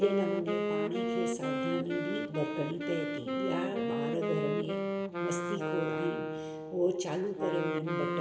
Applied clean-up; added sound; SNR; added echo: none; Wind instrument, woodwind instrument; -1 dB; reverberation time 0.6 s.